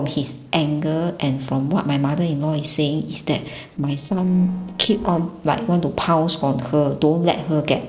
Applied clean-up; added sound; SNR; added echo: neural separator model SepFormer DNS4.